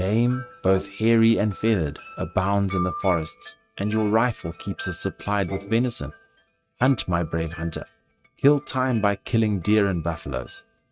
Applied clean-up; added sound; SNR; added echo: neural mask model RNNoise.